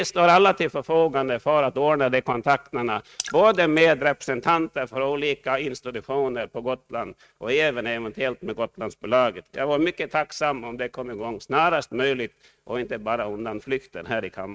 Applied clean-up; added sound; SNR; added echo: neural mask model RNNoise.